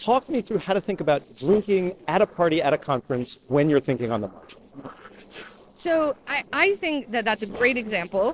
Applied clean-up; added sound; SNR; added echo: neural separator model SepFormer DNS4.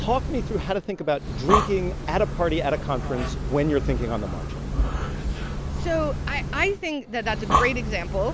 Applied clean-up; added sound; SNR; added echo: none; Breathing; 1 dB; none.